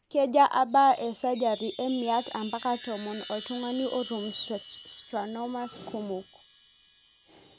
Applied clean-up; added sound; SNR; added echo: none; Chime; 18 dB; none.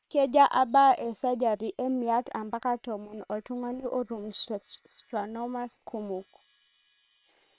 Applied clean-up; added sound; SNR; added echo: neural separator model SepFormer WHAM!.